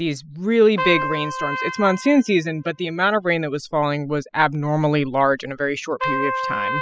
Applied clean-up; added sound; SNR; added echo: classical method spectral subtraction.